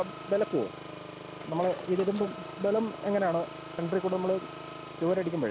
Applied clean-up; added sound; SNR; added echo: none; Engine; 11 dB; none.